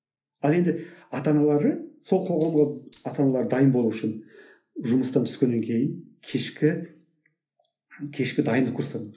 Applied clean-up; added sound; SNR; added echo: none; Rattle (instrument); 16 dB; reverberation time 0.3 s.